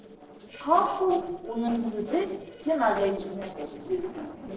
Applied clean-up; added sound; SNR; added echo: neural separator model SepFormer DNS4.